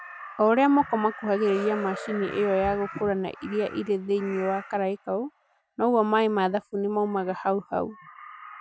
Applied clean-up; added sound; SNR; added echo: none; Crow; 16 dB; none.